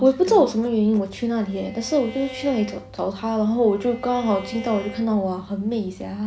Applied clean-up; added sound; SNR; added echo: none; Bowed string instrument; 18 dB; none.